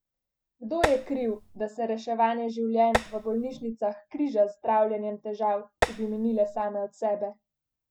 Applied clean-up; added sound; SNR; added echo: none; Tap; 3 dB; none.